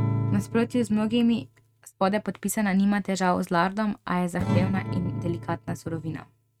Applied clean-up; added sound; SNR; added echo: neural mask model RNNoise.